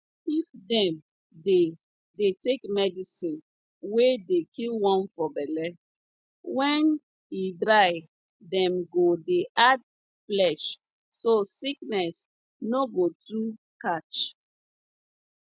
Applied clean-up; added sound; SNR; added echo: none; none; none; none.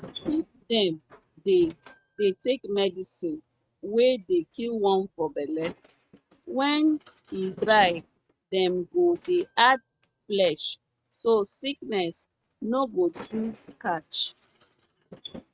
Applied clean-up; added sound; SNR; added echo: neural mask model RNNoise.